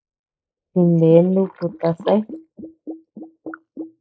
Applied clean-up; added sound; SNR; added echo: neural mask model Resemble Enhance denoiser.